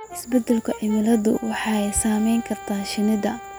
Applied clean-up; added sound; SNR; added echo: none; Brass instrument; 15 dB; none.